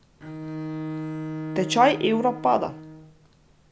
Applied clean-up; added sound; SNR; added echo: none; Bowed string instrument; 9 dB; none.